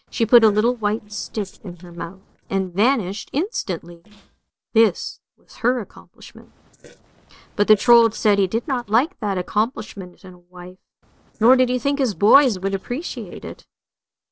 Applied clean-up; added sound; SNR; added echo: neural separator model SepFormer DNS4.